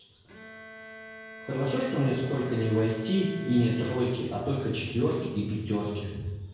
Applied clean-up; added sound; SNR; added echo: none; Bowed string instrument; 18 dB; reverberation time 1.0 s.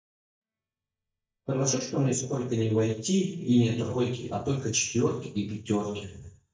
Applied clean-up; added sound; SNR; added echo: neural mask model DeepFilterNet 3.